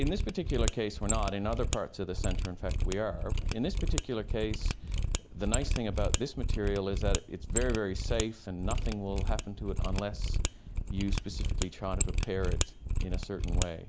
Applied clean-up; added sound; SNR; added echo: none; Mechanisms; -4 dB; none.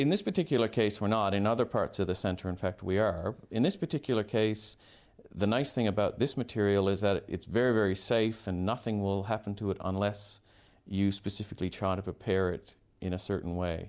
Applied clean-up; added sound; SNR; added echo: none; none; none; none.